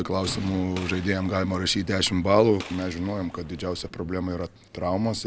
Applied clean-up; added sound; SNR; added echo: none; Gunshot, gunfire; 19 dB; none.